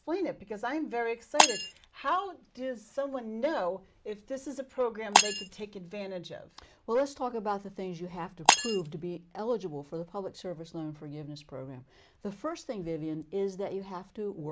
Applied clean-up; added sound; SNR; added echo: none; Shatter; -2 dB; none.